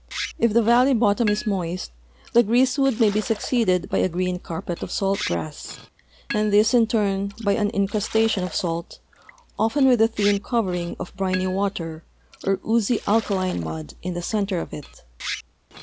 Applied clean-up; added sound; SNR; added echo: none; Liquid; 16 dB; none.